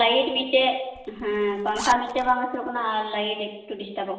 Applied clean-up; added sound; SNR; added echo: neural separator model SepFormer DNS4.